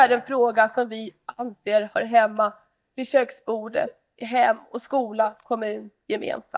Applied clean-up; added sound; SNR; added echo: neural mask model DeepFilterNet 3.